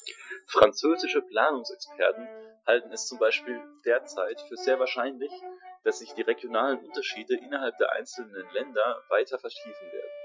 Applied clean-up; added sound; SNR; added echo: classical method Wiener filter.